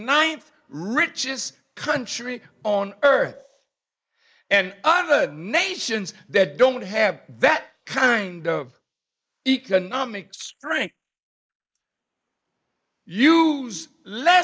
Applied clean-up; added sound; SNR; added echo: neural mask model Resemble Enhance denoiser.